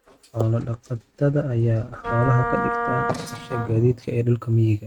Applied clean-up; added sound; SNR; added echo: neural mask model RNNoise.